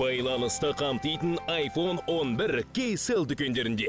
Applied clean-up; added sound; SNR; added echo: none; Wind instrument, woodwind instrument; 16 dB; none.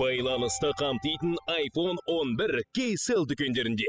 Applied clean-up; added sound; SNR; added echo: classical method spectral subtraction.